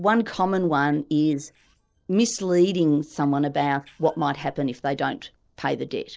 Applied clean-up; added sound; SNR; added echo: neural separator model SepFormer DNS4.